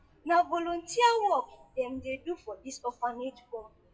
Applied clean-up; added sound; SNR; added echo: classical method WPE with log-MMSE.